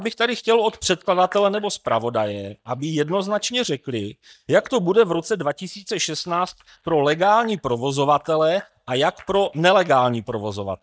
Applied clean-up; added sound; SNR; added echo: neural mask model DeepFilterNet 3.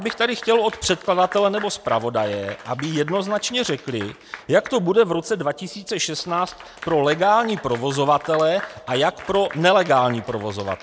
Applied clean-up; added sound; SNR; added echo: none; Applause / Clapping; 17 dB; none.